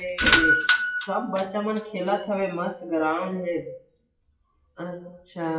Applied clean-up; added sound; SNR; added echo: classical method WPE with log-MMSE.